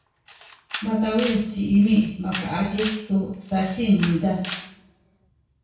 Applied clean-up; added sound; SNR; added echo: none; Camera; 13 dB; reverberation time 0.6 s.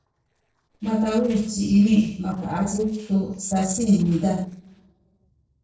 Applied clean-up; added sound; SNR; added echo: neural separator model SepFormer DNS4.